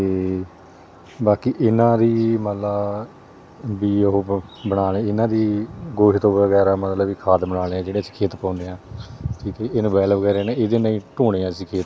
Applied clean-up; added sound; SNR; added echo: none; none; none; none.